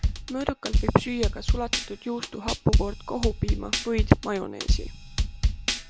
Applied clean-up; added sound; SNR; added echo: none; Drum kit; -2 dB; none.